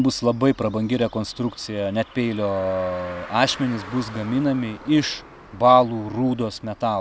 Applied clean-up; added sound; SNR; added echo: none; Car; 19 dB; none.